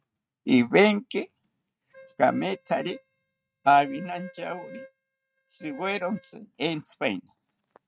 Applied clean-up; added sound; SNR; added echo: neural mask model RNNoise.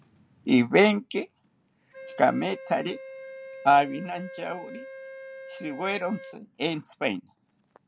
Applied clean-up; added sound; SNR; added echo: none; Wind instrument, woodwind instrument; 17 dB; none.